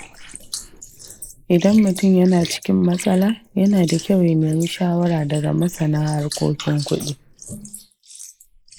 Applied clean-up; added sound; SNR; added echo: neural mask model Resemble Enhance denoiser.